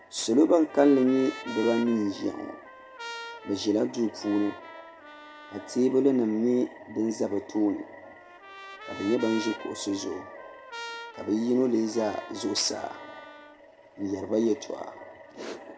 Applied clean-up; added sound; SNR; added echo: none; Trumpet; 17 dB; none.